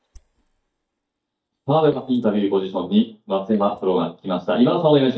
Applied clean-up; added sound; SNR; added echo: neural mask model DeepFilterNet 3.